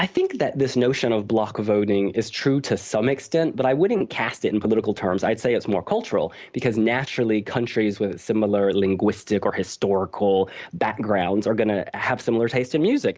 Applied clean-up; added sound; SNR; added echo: none; none; none; none.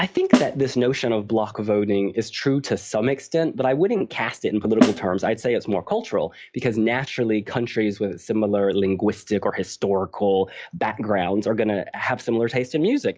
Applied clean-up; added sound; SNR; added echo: classical method log-MMSE.